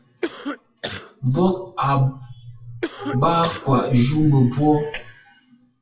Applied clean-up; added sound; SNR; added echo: classical method WPE with log-MMSE.